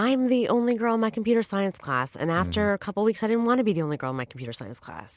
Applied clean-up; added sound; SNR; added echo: none; none; none; none.